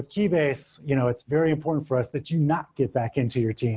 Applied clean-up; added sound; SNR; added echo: none; none; none; none.